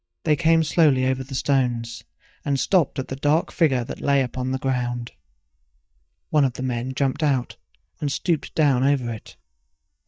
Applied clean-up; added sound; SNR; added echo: neural mask model DeepFilterNet 3.